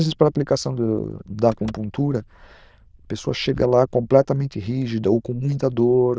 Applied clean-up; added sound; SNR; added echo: neural diffusion model UNIVERSE++.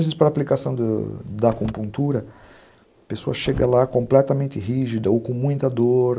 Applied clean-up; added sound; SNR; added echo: neural mask model Resemble Enhance denoiser.